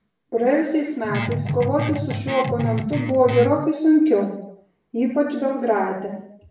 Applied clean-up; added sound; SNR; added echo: none; Guitar; 5 dB; reverberation time 0.7 s.